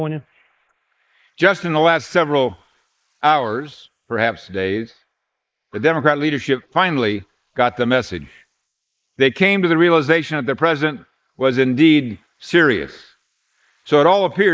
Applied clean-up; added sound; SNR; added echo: neural mask model Resemble Enhance denoiser.